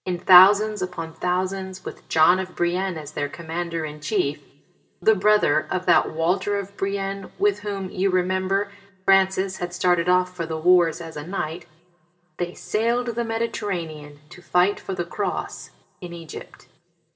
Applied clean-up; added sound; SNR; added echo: none; none; none; reverberation time 0.3 s.